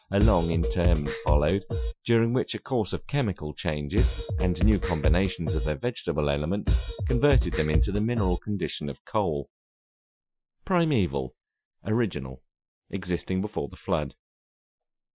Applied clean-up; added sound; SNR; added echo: classical method Wiener filter.